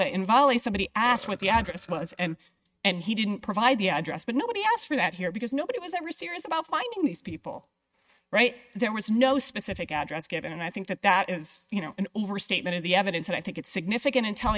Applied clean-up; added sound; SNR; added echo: neural mask model RNNoise.